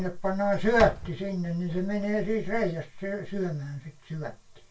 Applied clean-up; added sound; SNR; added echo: none; Slam / Wood; 12 dB; reverberation time 0.2 s.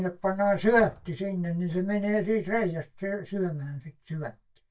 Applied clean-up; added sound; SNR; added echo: neural mask model DeepFilterNet 3.